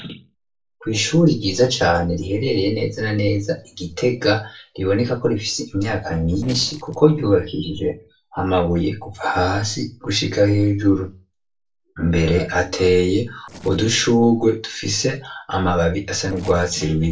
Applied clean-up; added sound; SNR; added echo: neural separator model SepFormer DNS4.